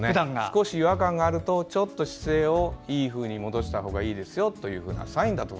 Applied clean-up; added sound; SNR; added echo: none; none; none; none.